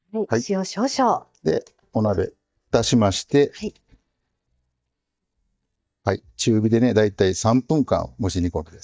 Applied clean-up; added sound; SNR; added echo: neural mask model DeepFilterNet 3.